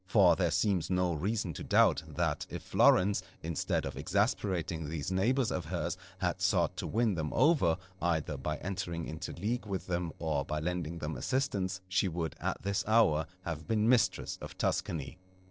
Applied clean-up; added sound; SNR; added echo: neural separator model SepFormer DNS4.